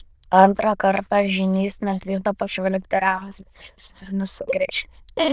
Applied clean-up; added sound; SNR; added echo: neural diffusion model UNIVERSE++.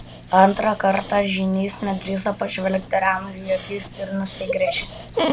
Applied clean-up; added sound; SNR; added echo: none; Dog; 9 dB; none.